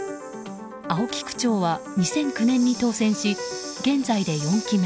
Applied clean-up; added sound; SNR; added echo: none; Hiss; 17 dB; none.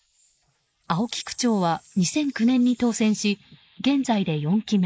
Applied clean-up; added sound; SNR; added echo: neural mask model Resemble Enhance denoiser.